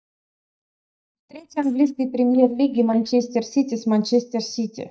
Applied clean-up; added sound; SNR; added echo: neural mask model DeepFilterNet 3.